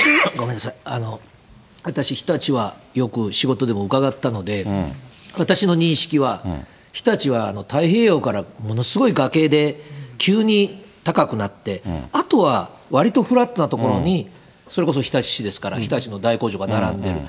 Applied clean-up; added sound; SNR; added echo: none; none; none; none.